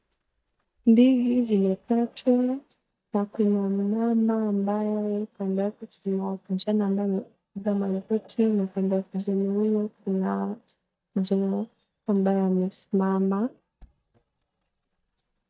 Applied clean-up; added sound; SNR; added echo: neural mask model DeepFilterNet 3.